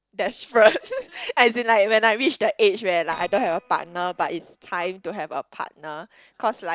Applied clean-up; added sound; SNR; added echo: neural separator model SepFormer DNS4.